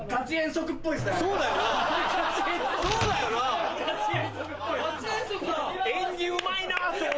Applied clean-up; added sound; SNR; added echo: none; Slam + Tabla; 12 dB; none.